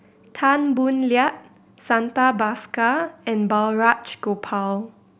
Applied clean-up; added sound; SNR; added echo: none; none; none; none.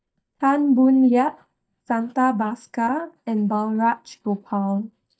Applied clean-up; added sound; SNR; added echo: neural mask model DeepFilterNet 3.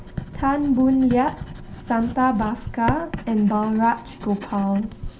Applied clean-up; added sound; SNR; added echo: none; Writing; 12 dB; reverberation time 0.3 s.